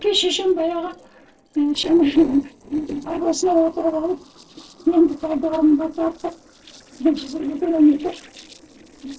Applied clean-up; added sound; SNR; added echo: neural separator model SepFormer DNS4.